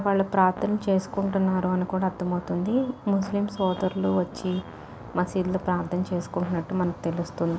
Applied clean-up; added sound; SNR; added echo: none; Fart; 19 dB; none.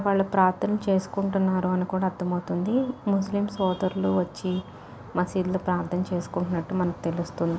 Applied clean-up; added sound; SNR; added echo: none; none; none; none.